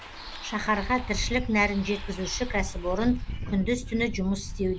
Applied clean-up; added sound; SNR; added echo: none; Bus; 6 dB; none.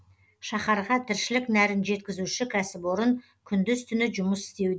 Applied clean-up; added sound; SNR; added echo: none; none; none; none.